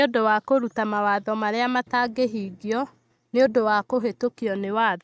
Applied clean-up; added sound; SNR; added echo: neural mask model RNNoise.